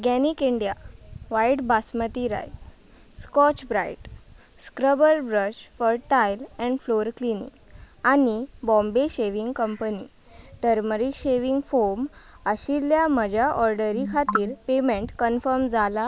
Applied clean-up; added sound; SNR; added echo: none; none; none; none.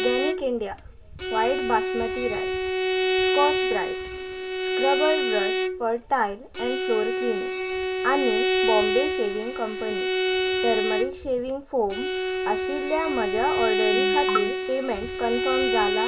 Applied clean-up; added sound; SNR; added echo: none; Bowed string instrument; -2 dB; reverberation time 0.2 s.